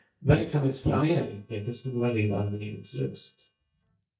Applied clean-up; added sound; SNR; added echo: neural mask model DeepFilterNet 3.